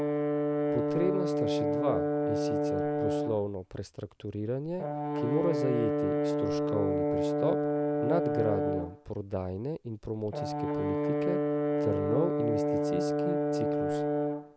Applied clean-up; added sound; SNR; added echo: none; Brass instrument; -5 dB; none.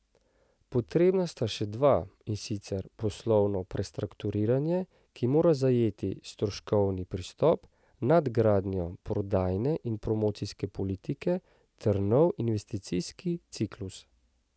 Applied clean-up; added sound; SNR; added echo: none; none; none; none.